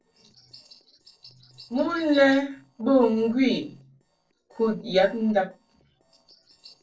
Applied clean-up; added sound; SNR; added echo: neural separator model SepFormer DNS4.